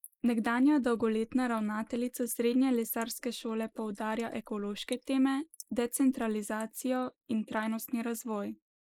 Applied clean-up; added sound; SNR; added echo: neural mask model Resemble Enhance denoiser.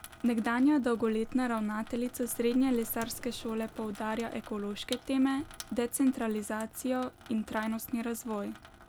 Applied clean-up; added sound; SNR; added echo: none; Sink (filling or washing) / Water tap, faucet + Livestock, farm animals, working animals; 18 dB; none.